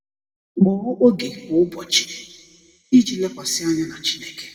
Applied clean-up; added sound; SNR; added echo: none; none; none; reverberation time 1.3 s.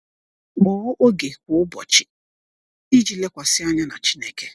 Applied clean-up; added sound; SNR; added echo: none; none; none; none.